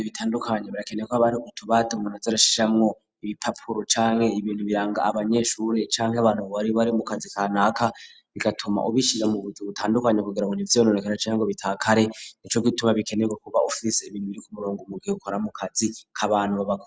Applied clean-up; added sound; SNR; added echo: none; none; none; none.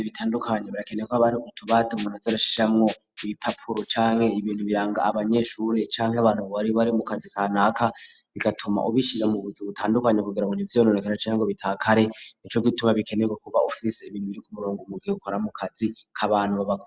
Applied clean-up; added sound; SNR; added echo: none; Rattle (instrument); 13 dB; none.